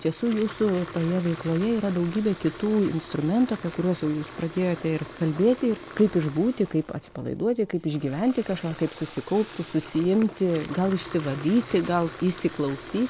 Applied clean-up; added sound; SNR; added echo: none; Fill (with liquid) / Water tap, faucet; 16 dB; none.